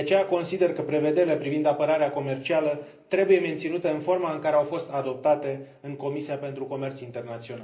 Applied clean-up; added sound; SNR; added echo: none; none; none; reverberation time 0.5 s.